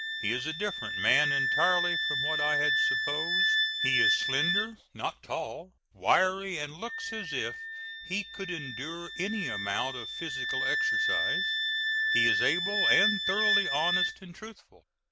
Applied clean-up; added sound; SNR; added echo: none; Wind instrument, woodwind instrument; -3 dB; none.